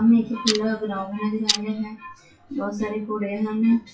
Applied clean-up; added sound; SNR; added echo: classical method WPE with log-MMSE.